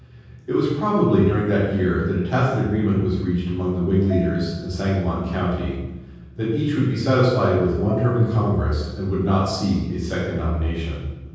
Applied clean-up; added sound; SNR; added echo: none; Marimba, xylophone; 19 dB; reverberation time 1.3 s.